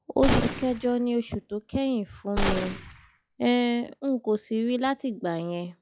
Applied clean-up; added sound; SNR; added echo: classical method log-MMSE.